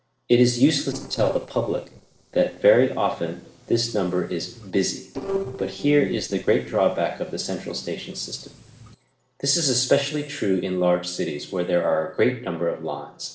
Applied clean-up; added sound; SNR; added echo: neural separator model SepFormer DNS4.